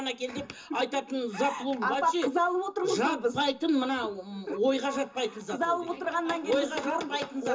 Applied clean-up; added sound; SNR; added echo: none; none; none; reverberation time 0.2 s.